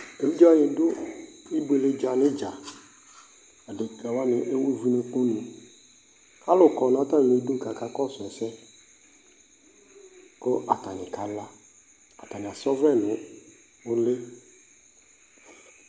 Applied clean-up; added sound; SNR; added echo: none; none; none; none.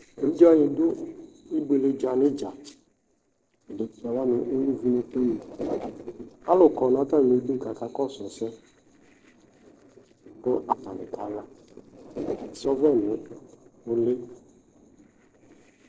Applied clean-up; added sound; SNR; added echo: neural separator model SepFormer DNS4.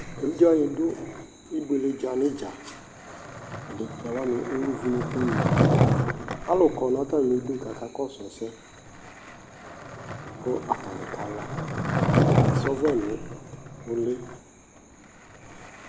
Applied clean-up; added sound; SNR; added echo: none; Skateboard; 0 dB; none.